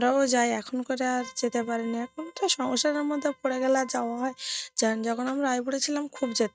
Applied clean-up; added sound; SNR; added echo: neural mask model RNNoise.